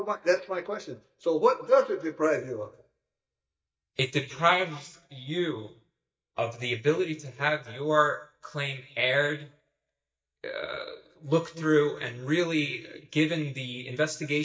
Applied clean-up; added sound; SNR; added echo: neural mask model DeepFilterNet 3.